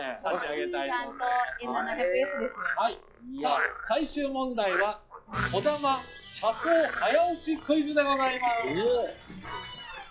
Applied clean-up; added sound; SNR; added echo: classical method log-MMSE.